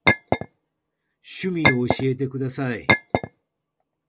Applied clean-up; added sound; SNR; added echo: none; Chink, clink; -5 dB; none.